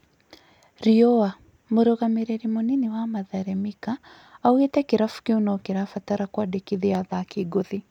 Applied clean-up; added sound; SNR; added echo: none; none; none; none.